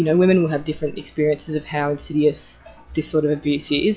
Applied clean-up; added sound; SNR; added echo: classical method log-MMSE.